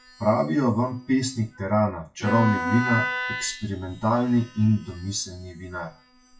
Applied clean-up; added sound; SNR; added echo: classical method WPE with log-MMSE.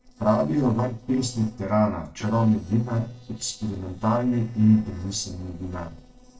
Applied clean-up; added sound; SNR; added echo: neural separator model SepFormer DNS4.